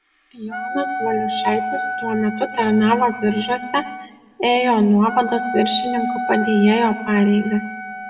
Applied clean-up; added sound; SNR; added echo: none; Wind instrument, woodwind instrument; 8 dB; reverberation time 1.0 s.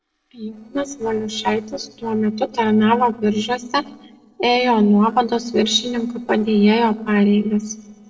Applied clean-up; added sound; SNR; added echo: neural separator model SepFormer DNS4.